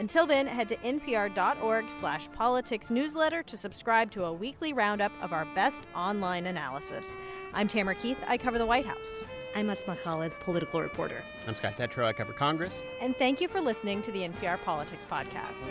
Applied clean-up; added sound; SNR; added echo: none; Bowed string instrument; 14 dB; none.